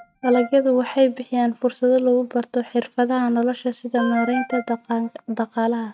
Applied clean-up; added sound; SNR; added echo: neural mask model RNNoise.